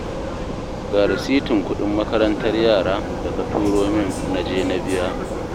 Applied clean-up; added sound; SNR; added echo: none; Vehicle; 4 dB; none.